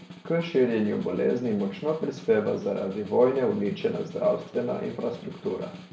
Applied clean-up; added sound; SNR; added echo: none; Snare drum; 17 dB; reverberation time 0.4 s.